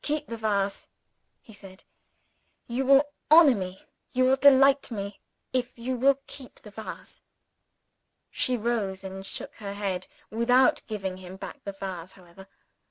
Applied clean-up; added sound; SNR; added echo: none; none; none; none.